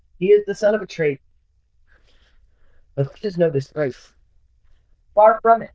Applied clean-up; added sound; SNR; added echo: neural diffusion model UNIVERSE++.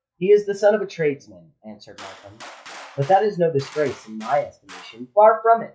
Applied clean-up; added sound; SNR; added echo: classical method log-MMSE.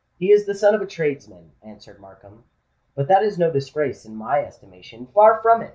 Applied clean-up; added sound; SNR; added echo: none; none; none; none.